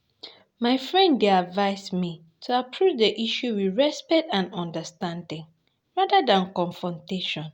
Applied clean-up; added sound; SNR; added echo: none; none; none; none.